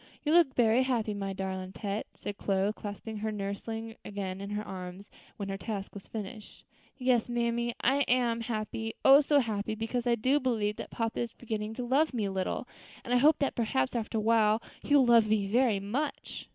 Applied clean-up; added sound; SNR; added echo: none; none; none; none.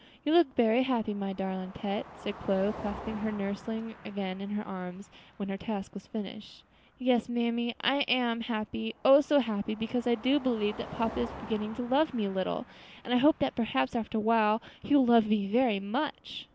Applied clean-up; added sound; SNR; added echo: none; Car passing by; 19 dB; none.